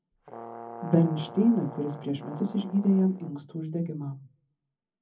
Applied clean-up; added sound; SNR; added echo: none; Brass instrument; 15 dB; reverberation time 0.3 s.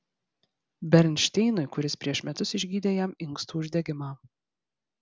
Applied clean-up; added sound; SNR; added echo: none; none; none; none.